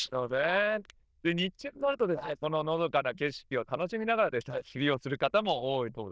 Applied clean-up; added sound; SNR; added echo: neural diffusion model UNIVERSE++.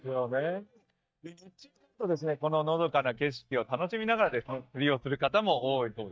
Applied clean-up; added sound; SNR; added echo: neural mask model DeepFilterNet 3.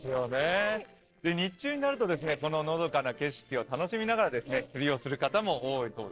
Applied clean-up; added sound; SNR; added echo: neural separator model SepFormer DNS4.